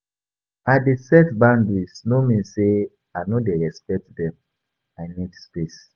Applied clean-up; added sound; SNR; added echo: none; none; none; none.